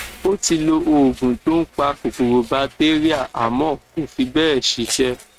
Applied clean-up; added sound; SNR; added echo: neural mask model RNNoise.